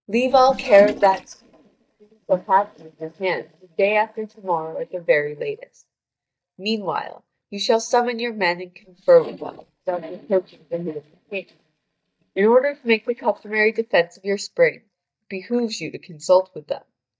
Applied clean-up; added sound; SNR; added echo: neural mask model DeepFilterNet 3.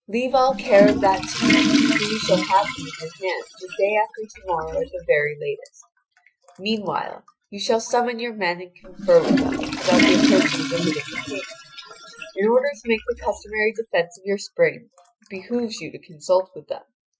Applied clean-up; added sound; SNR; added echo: classical method Wiener filter.